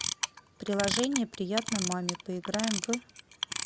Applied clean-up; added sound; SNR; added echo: none; Clock; 3 dB; none.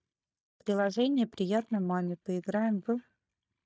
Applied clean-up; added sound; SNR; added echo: neural mask model DeepFilterNet 3.